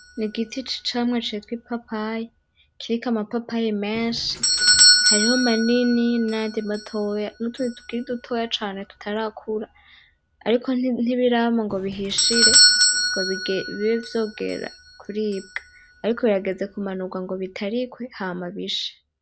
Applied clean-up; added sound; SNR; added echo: none; Doorbell; -1 dB; none.